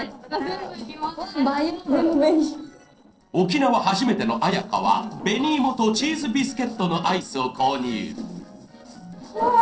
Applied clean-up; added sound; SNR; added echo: neural separator model SepFormer DNS4.